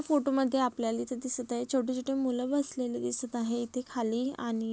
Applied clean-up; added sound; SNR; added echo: none; none; none; none.